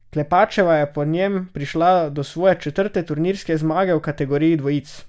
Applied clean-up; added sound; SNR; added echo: none; none; none; none.